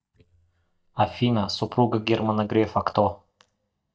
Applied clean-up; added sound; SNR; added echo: neural mask model DeepFilterNet 3.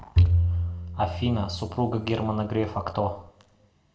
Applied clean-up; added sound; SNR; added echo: none; Bowed string instrument; -3 dB; reverberation time 0.6 s.